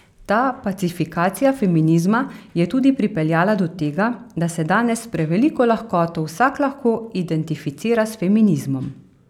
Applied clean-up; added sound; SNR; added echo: none; none; none; none.